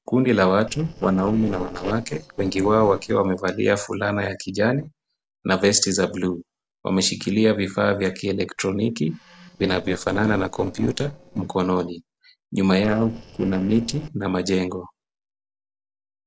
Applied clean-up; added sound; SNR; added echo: neural separator model SepFormer DNS4.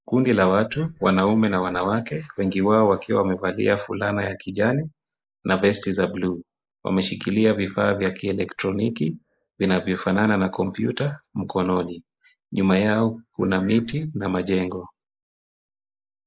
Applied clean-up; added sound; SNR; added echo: neural mask model Resemble Enhance denoiser.